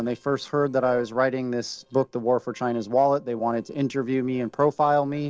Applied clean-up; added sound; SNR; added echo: neural separator model SepFormer DNS4.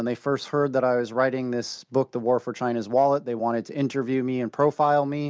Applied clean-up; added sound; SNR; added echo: none; none; none; none.